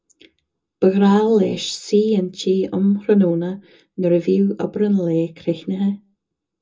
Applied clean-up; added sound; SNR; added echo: none; none; none; reverberation time 0.2 s.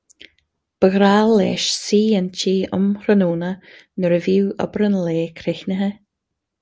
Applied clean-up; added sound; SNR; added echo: none; none; none; none.